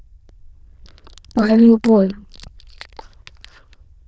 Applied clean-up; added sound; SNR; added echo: neural diffusion model UNIVERSE++.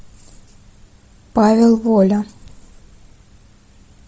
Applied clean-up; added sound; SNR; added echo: none; none; none; none.